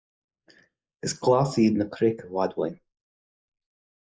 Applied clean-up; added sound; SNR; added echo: neural mask model Resemble Enhance denoiser.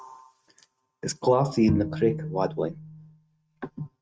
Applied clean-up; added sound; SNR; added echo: neural mask model RNNoise.